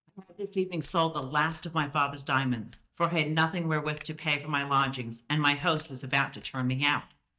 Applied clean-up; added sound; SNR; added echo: neural mask model DeepFilterNet 3.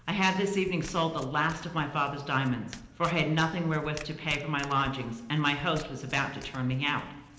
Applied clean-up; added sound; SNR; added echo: none; Domestic sounds, home sounds; 19 dB; reverberation time 0.9 s.